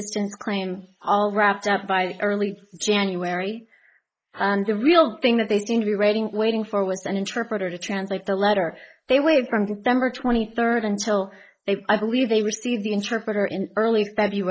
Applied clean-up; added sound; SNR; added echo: neural mask model Resemble Enhance denoiser.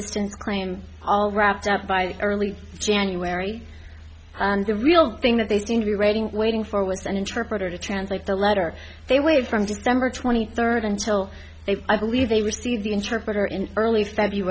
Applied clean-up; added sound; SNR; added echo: none; none; none; none.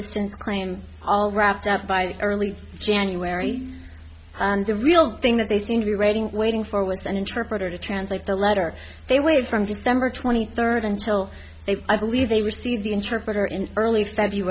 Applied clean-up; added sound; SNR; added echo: none; Bowed string instrument; 11 dB; none.